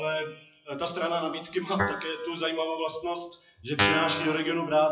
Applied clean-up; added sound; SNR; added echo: classical method WPE with log-MMSE.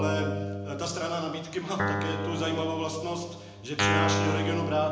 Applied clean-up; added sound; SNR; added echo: none; Guitar; -1 dB; reverberation time 0.9 s.